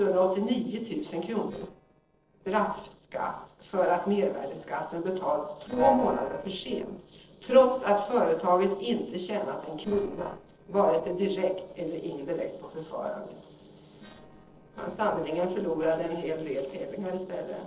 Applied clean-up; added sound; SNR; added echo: neural separator model SepFormer DNS4.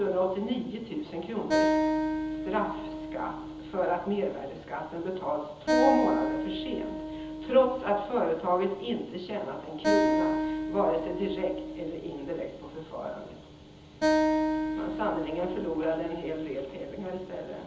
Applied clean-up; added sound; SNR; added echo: none; Acoustic guitar; 0 dB; reverberation time 0.7 s.